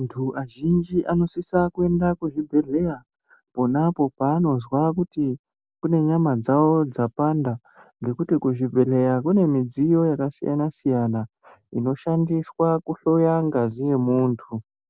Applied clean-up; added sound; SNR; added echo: none; none; none; none.